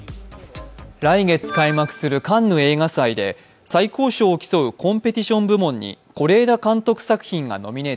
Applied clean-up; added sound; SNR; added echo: none; none; none; none.